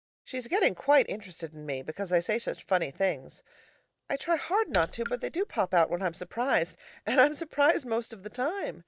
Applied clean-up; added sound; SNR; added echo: neural mask model DeepFilterNet 3.